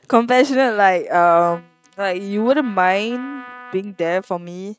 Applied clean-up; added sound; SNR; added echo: neural mask model RNNoise.